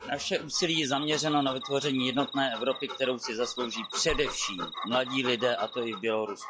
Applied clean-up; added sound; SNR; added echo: classical method log-MMSE.